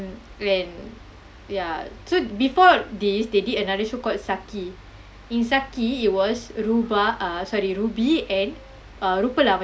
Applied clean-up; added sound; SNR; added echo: none; none; none; none.